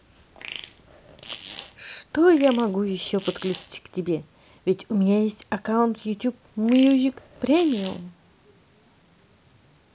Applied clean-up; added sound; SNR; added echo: none; Fart; 16 dB; none.